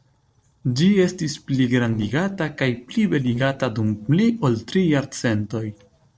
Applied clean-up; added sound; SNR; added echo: neural separator model SepFormer DNS4.